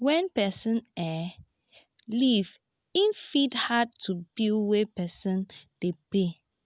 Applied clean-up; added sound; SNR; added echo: none; none; none; none.